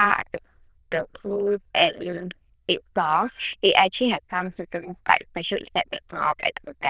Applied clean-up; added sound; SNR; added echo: neural diffusion model UNIVERSE++.